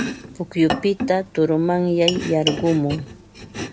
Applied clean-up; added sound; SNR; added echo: none; Domestic sounds, home sounds; 8 dB; none.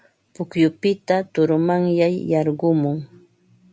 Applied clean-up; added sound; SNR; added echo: none; none; none; none.